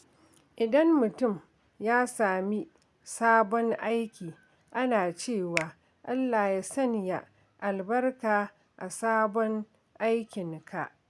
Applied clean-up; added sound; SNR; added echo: none; Finger snapping; 14 dB; none.